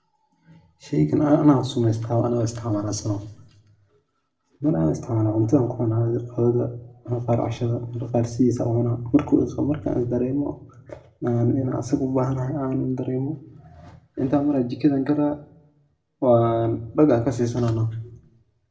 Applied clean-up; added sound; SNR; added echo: none; none; none; reverberation time 0.4 s.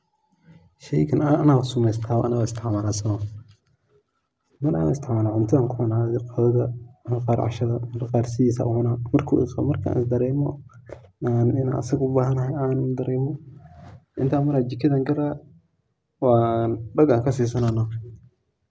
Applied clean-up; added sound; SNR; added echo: none; none; none; none.